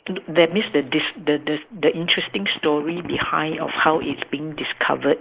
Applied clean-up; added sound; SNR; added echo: neural mask model Resemble Enhance denoiser.